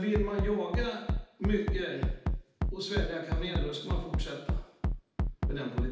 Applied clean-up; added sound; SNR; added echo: none; Bass drum; -2 dB; reverberation time 0.8 s.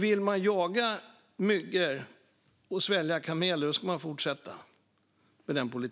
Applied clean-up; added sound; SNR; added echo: none; none; none; none.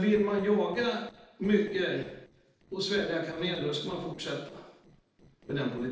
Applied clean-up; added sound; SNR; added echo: neural separator model SepFormer DNS4.